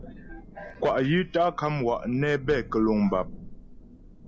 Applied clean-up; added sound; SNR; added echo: none; Thunder / Rain; 15 dB; none.